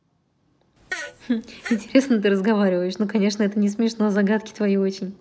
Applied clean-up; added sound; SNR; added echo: none; Fart; 14 dB; none.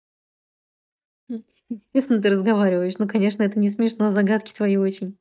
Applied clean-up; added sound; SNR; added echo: neural mask model DeepFilterNet 3.